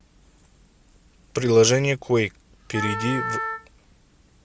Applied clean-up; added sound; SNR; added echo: none; Wind instrument, woodwind instrument; 6 dB; none.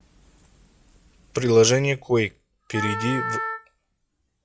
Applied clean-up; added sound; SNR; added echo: classical method log-MMSE.